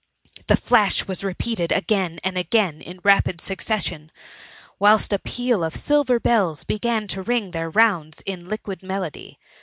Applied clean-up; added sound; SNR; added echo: none; none; none; none.